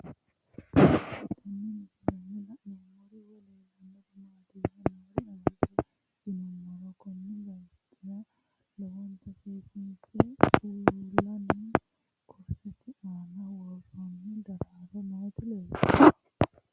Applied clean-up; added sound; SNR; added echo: none; none; none; none.